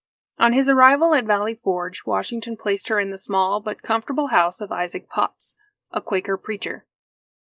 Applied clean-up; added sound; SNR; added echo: neural mask model Resemble Enhance denoiser.